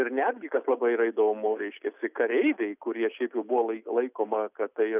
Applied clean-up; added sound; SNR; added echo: none; none; none; none.